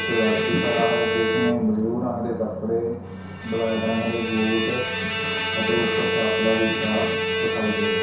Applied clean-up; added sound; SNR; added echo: none; Bowed string instrument; 1 dB; reverberation time 0.7 s.